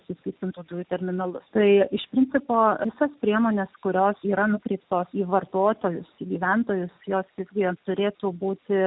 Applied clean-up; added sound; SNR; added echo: none; none; none; none.